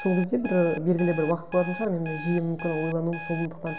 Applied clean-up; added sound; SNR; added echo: none; Alarm; 13 dB; reverberation time 1.3 s.